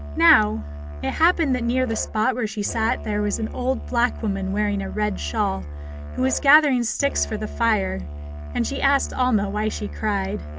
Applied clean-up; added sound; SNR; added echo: none; Musical instrument; 9 dB; none.